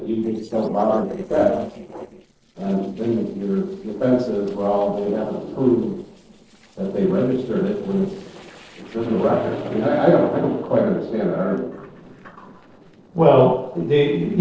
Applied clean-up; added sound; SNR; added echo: neural separator model SepFormer DNS4.